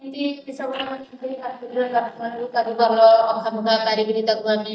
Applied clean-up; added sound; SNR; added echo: neural mask model DeepFilterNet 3.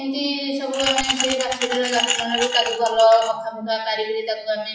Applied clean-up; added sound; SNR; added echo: classical method WPE with log-MMSE.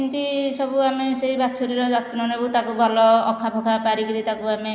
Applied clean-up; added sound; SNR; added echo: none; none; none; none.